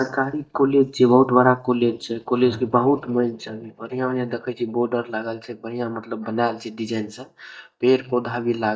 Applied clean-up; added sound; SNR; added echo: neural mask model DeepFilterNet 3.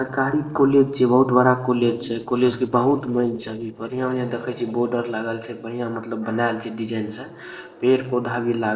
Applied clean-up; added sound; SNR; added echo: neural separator model SepFormer DNS4.